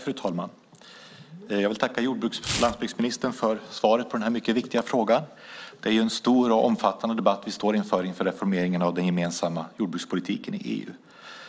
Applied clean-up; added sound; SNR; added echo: none; Tearing; 14 dB; none.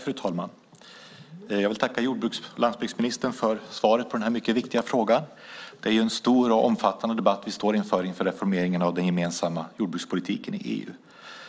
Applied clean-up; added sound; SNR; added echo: none; none; none; none.